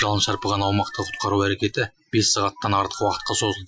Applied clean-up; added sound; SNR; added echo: classical method Wiener filter.